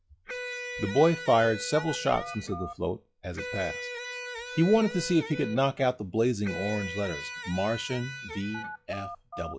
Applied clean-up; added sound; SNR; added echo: classical method log-MMSE.